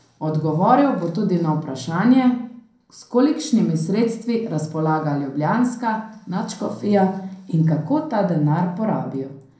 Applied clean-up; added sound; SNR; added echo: none; none; none; reverberation time 0.6 s.